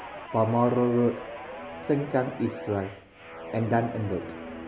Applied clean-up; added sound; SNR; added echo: none; Guitar; 11 dB; none.